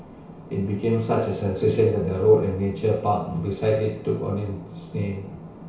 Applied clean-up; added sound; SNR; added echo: none; none; none; reverberation time 0.6 s.